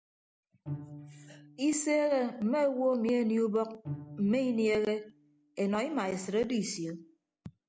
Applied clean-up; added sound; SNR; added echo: none; Bowed string instrument; 16 dB; none.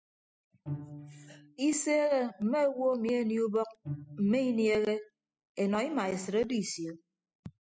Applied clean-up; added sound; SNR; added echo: classical method spectral subtraction.